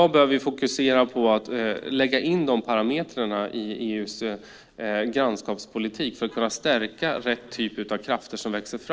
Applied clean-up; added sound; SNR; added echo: neural separator model SepFormer DNS4.